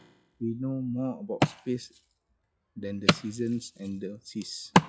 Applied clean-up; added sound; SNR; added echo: classical method log-MMSE.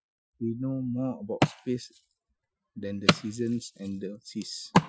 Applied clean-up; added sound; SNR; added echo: classical method Wiener filter.